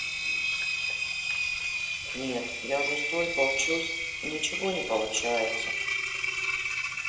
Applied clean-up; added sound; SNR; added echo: none; Engine; -3 dB; reverberation time 0.8 s.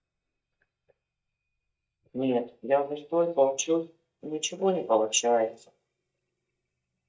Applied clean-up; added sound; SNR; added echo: neural mask model DeepFilterNet 3.